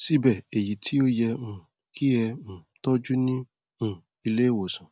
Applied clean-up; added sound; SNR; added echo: none; none; none; none.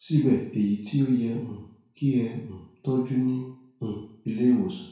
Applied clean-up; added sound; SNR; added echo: none; none; none; reverberation time 0.6 s.